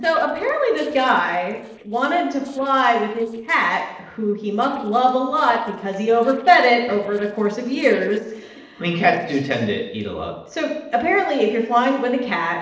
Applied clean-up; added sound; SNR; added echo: neural separator model SepFormer DNS4.